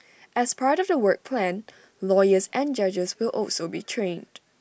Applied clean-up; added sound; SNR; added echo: none; none; none; none.